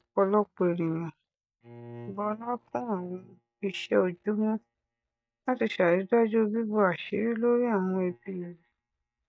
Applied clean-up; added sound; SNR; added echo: neural mask model DeepFilterNet 3.